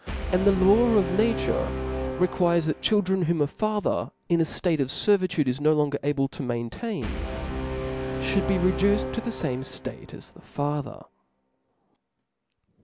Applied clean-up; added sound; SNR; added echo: none; Brass instrument; 8 dB; none.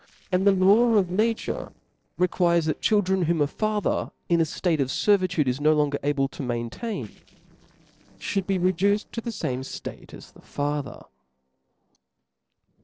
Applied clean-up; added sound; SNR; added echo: neural separator model SepFormer DNS4.